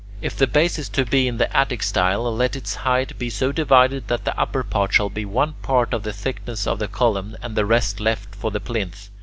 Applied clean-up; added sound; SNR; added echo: none; none; none; none.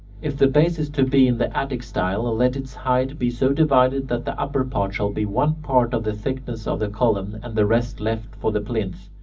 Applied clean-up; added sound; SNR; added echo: none; none; none; reverberation time 0.4 s.